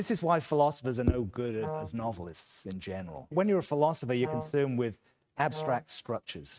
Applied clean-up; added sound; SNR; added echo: neural mask model RNNoise.